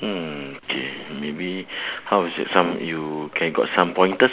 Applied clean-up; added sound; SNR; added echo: none; none; none; none.